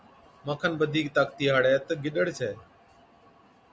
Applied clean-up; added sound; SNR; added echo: none; none; none; none.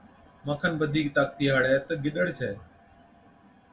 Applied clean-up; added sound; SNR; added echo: none; none; none; reverberation time 0.2 s.